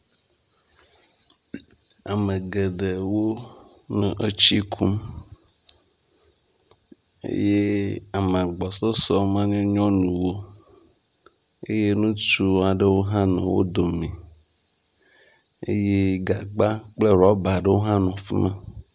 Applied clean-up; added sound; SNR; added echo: none; none; none; none.